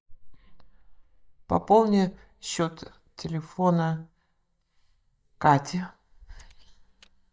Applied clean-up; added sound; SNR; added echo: neural mask model DeepFilterNet 3.